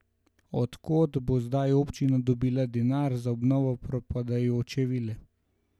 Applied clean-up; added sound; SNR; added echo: none; none; none; none.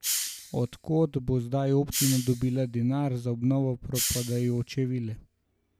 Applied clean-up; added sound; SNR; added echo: none; Hiss; 9 dB; none.